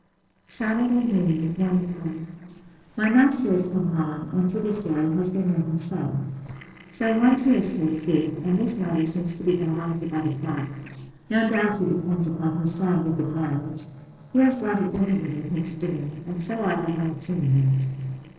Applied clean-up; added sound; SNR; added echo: neural separator model SepFormer DNS4.